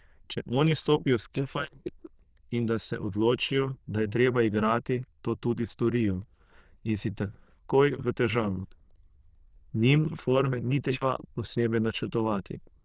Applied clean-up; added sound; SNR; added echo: neural diffusion model UNIVERSE++.